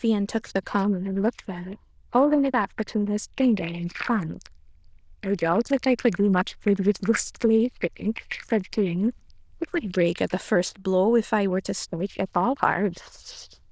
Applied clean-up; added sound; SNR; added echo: neural diffusion model UNIVERSE++.